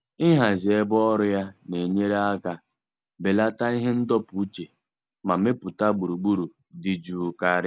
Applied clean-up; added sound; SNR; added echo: none; none; none; none.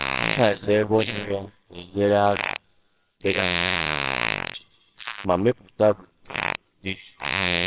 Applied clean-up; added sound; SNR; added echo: neural separator model SepFormer WHAMR!.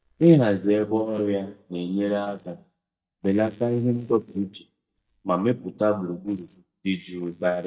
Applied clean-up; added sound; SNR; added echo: neural mask model DeepFilterNet 3.